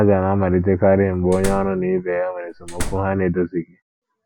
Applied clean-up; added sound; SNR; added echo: none; Slam; 10 dB; none.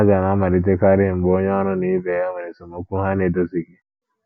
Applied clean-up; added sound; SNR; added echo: none; none; none; none.